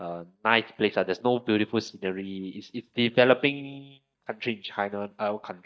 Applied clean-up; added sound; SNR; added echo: neural mask model DeepFilterNet 3.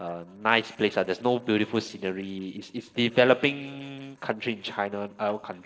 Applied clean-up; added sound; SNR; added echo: neural separator model SepFormer DNS4.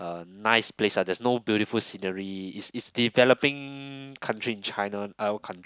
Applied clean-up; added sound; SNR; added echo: none; none; none; none.